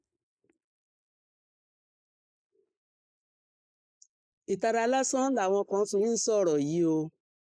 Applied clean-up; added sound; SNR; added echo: neural mask model Resemble Enhance denoiser.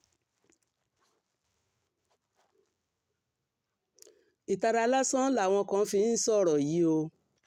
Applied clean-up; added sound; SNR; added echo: none; none; none; none.